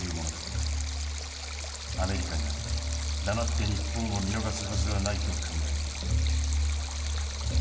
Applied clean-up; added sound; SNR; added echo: none; Stream; 9 dB; reverberation time 1.8 s.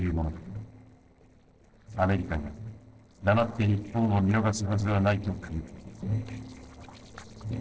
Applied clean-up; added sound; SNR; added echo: neural separator model SepFormer DNS4.